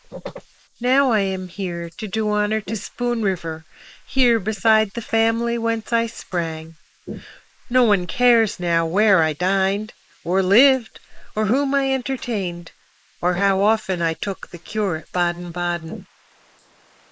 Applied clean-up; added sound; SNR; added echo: neural mask model Resemble Enhance denoiser.